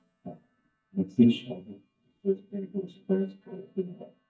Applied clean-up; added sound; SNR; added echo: neural mask model DeepFilterNet 3.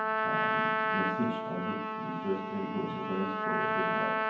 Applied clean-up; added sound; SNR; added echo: none; Trumpet; -5 dB; reverberation time 0.9 s.